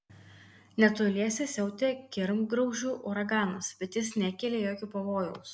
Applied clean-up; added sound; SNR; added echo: none; none; none; none.